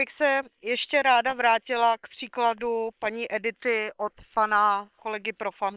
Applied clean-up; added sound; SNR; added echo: neural separator model SepFormer WHAM!.